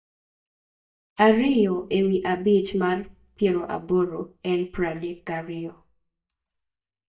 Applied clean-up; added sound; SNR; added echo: neural mask model DeepFilterNet 3.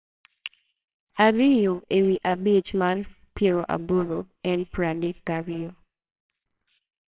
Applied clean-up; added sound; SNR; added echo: neural separator model SepFormer WHAMR!.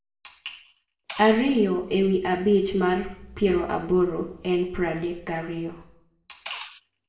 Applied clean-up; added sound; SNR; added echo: none; Liquid; 16 dB; reverberation time 0.6 s.